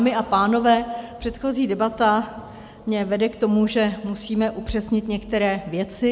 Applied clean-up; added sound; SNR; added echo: none; none; none; none.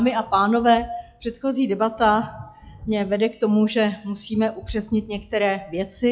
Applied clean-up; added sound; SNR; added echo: classical method log-MMSE.